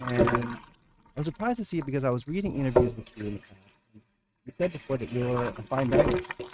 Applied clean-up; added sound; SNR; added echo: neural mask model RNNoise.